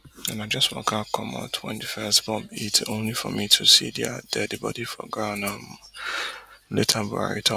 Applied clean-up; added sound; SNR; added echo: none; none; none; none.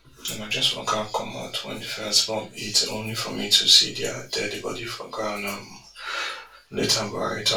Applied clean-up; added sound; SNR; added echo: none; none; none; reverberation time 0.2 s.